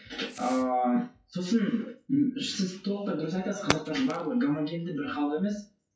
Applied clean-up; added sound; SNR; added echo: classical method WPE with log-MMSE.